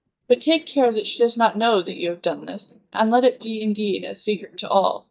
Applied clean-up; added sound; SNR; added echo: neural mask model DeepFilterNet 3.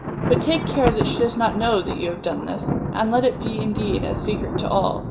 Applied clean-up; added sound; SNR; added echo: none; Thunder; 3 dB; reverberation time 0.5 s.